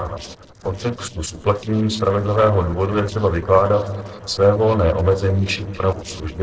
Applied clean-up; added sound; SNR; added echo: neural separator model SepFormer DNS4.